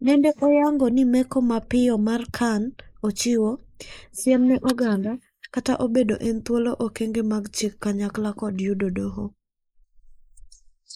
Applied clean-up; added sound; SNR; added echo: neural mask model Resemble Enhance denoiser.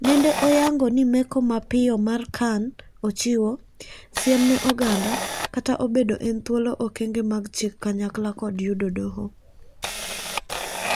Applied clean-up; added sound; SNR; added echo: none; Camera; 10 dB; none.